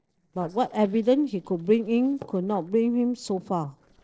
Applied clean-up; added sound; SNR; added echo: neural separator model SepFormer DNS4.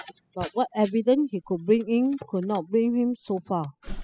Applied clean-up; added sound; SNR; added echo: classical method spectral subtraction.